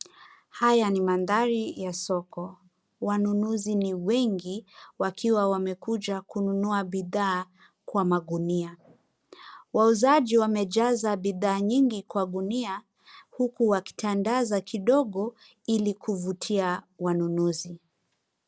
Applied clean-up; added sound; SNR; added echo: none; none; none; none.